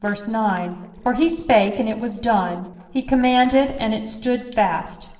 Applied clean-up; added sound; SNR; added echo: neural separator model SepFormer DNS4.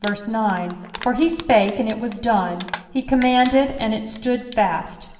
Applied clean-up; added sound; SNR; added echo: none; Crumpling, crinkling; 17 dB; reverberation time 1.1 s.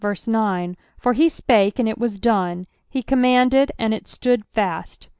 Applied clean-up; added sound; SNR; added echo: none; none; none; none.